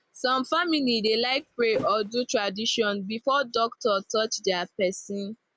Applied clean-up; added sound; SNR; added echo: none; Thump, thud; 19 dB; none.